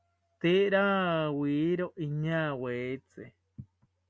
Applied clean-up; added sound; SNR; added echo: none; none; none; none.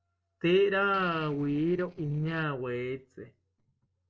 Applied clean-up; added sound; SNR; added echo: neural separator model SepFormer DNS4.